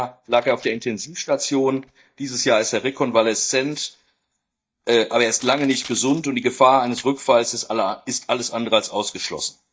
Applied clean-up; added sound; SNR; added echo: neural mask model DeepFilterNet 3.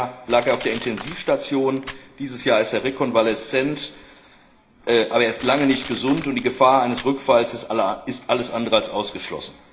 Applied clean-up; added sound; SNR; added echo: none; Crushing; 19 dB; reverberation time 0.4 s.